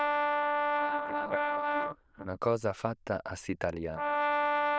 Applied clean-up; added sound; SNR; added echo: neural diffusion model UNIVERSE++.